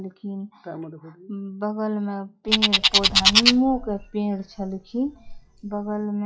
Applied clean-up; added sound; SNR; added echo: classical method log-MMSE.